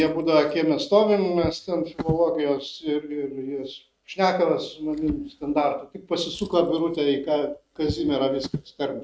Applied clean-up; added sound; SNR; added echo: neural mask model RNNoise.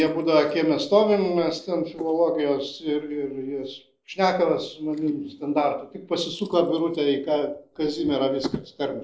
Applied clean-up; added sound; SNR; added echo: neural mask model Resemble Enhance denoiser.